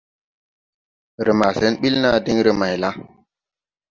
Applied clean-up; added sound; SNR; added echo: none; none; none; none.